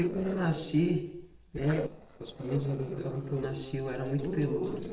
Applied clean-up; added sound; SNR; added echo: neural separator model SepFormer DNS4.